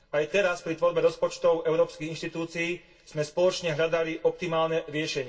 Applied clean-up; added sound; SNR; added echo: none; none; none; reverberation time 0.2 s.